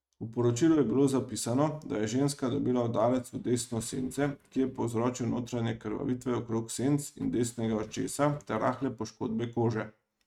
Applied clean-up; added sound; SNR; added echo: neural mask model RNNoise.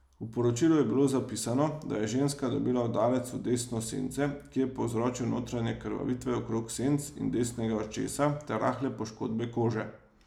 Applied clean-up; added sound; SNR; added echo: none; none; none; none.